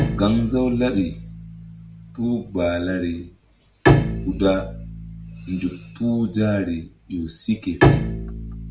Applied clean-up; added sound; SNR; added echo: none; Bowed string instrument; 1 dB; none.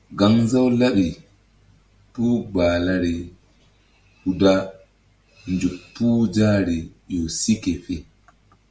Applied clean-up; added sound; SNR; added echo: none; none; none; none.